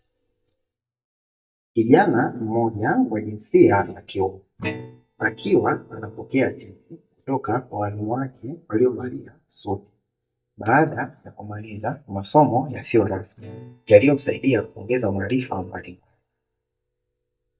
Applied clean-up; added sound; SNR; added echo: neural mask model DeepFilterNet 3.